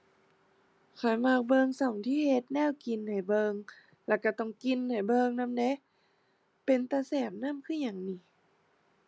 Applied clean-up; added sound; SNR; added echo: none; none; none; none.